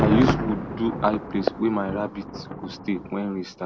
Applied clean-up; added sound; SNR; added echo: none; Thunder; 3 dB; none.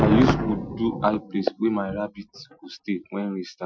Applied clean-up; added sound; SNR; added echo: classical method Wiener filter.